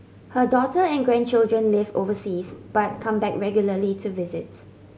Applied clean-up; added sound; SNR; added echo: none; none; none; none.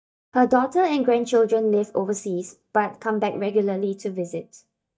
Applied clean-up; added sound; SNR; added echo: neural mask model DeepFilterNet 3.